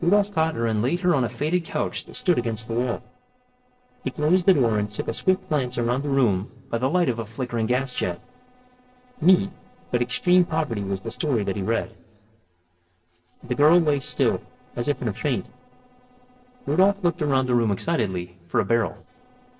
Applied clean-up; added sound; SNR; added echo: neural separator model SepFormer DNS4.